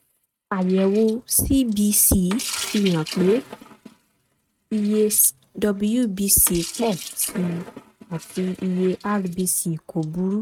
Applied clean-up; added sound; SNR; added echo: neural mask model RNNoise.